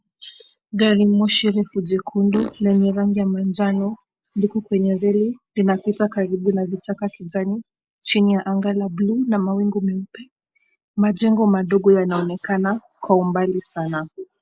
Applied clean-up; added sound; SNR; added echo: neural mask model Resemble Enhance denoiser.